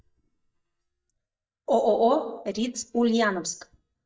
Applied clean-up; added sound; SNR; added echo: neural mask model DeepFilterNet 3.